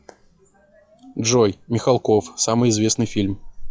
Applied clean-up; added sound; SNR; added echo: classical method log-MMSE.